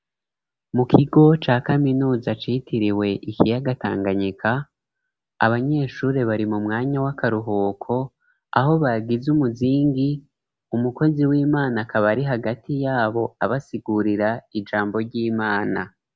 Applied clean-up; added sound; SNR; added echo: none; none; none; none.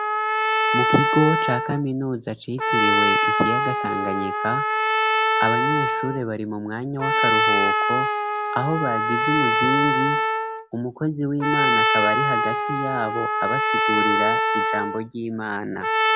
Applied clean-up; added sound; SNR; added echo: none; Trumpet; -5 dB; none.